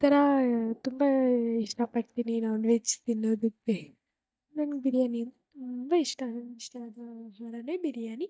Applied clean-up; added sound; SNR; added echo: neural mask model DeepFilterNet 3.